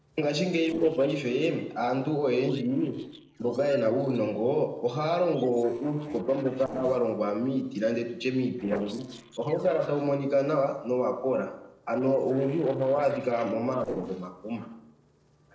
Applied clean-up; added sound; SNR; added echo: neural separator model SepFormer DNS4.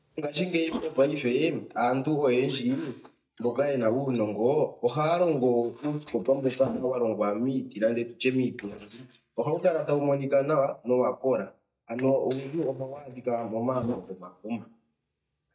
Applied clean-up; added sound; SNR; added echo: neural mask model DeepFilterNet 3.